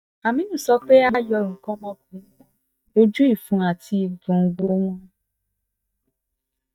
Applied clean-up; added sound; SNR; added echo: neural mask model DeepFilterNet 3.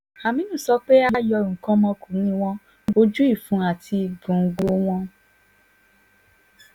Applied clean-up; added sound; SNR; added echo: none; none; none; none.